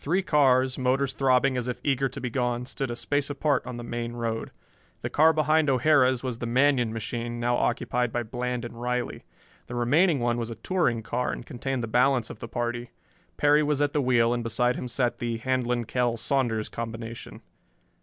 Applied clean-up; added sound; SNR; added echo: none; none; none; none.